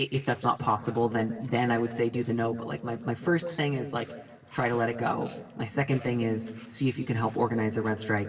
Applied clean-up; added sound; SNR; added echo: neural separator model SepFormer DNS4.